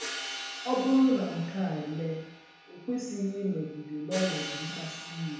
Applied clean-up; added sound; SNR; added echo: none; Hi-hat; 10 dB; reverberation time 1.0 s.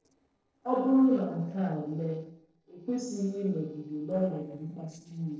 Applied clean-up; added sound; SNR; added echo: neural separator model SepFormer DNS4.